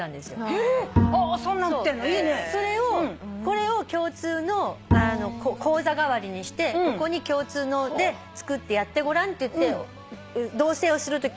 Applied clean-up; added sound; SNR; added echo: none; Bowed string instrument; 4 dB; none.